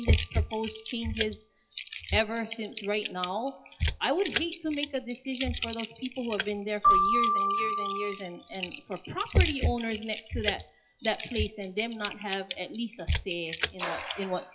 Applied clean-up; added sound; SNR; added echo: classical method log-MMSE.